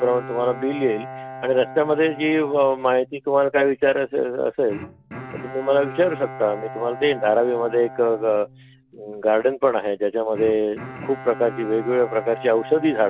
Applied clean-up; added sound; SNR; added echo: none; Bowed string instrument; 15 dB; none.